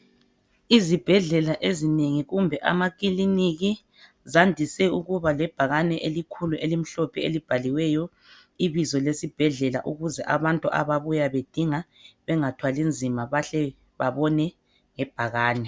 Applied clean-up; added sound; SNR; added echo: none; none; none; none.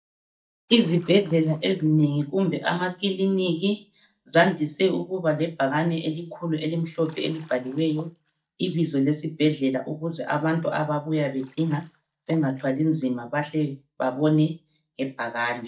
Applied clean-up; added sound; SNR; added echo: neural mask model DeepFilterNet 3.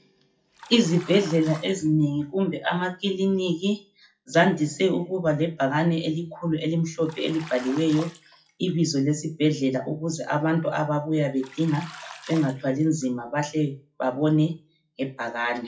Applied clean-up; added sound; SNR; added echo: classical method WPE with log-MMSE.